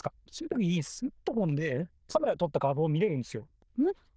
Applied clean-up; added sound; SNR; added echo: neural diffusion model UNIVERSE++.